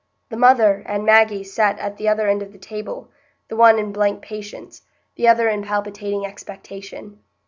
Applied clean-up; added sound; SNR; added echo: none; none; none; none.